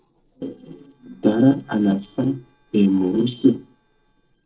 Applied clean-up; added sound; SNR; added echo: neural separator model SepFormer DNS4.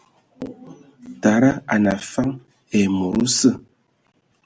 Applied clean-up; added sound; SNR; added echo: none; none; none; none.